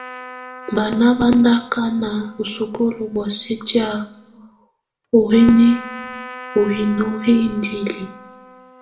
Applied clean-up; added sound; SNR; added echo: none; Trumpet; 18 dB; reverberation time 0.6 s.